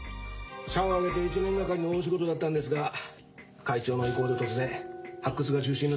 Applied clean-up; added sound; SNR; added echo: none; none; none; none.